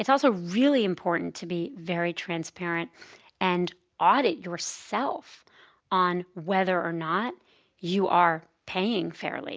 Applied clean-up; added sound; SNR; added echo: none; none; none; none.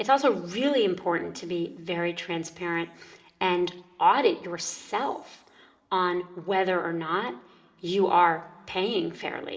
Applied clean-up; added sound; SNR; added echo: none; none; none; reverberation time 2.0 s.